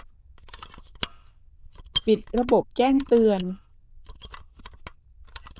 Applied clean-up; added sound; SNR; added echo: neural diffusion model UNIVERSE++.